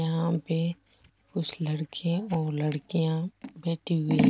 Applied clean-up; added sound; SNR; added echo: none; Scissors; 5 dB; none.